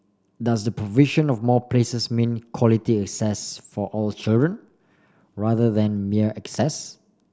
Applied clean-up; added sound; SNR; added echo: none; none; none; none.